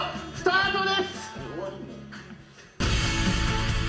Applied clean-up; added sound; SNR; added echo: none; none; none; reverberation time 1.3 s.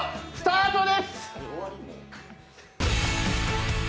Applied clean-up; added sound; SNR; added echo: none; none; none; none.